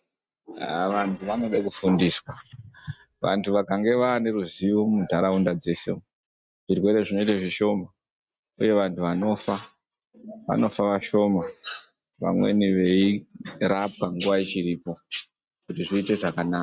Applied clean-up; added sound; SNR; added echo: neural mask model RNNoise.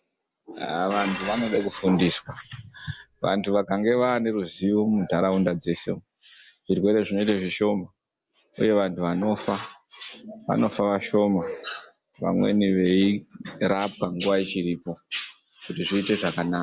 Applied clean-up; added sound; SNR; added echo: none; Dishes, pots, and pans; 14 dB; none.